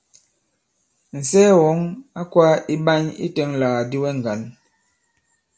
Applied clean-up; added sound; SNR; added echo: none; none; none; none.